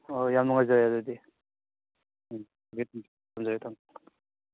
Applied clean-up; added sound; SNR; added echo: none; none; none; none.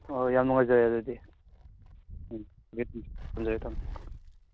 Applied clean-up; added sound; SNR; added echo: none; Wind; 12 dB; none.